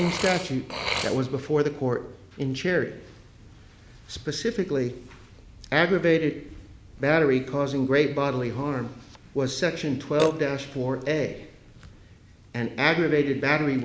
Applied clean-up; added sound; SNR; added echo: none; Burping, eructation; 13 dB; none.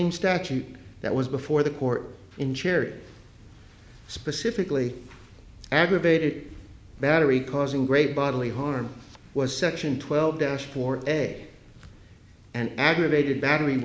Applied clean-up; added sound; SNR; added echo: none; none; none; none.